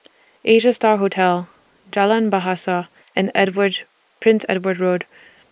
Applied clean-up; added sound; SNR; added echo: neural mask model Resemble Enhance denoiser.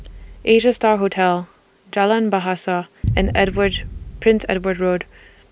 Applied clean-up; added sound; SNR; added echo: none; Boom; 11 dB; none.